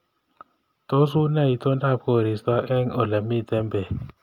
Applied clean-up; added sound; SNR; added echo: none; none; none; none.